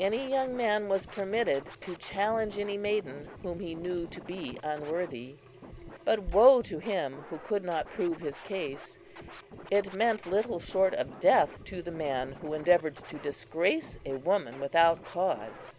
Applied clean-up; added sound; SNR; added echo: none; Sink (filling or washing) / Water tap, faucet + Scratching (performance technique); 17 dB; none.